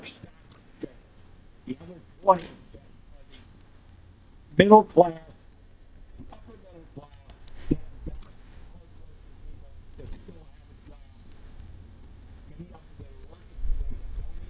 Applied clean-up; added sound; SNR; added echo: neural mask model DeepFilterNet 3.